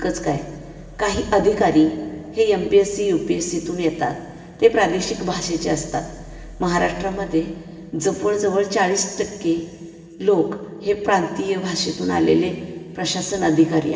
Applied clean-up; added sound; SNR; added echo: none; none; none; reverberation time 2.7 s.